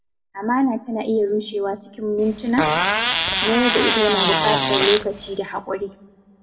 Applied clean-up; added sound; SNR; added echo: none; Fart; -2 dB; reverberation time 0.4 s.